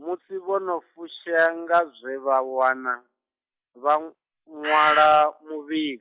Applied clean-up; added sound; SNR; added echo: classical method log-MMSE.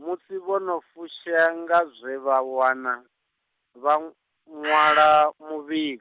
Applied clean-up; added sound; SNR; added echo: none; Bird; 2 dB; none.